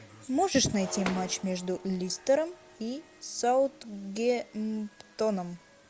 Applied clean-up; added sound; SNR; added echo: none; Shatter; 14 dB; none.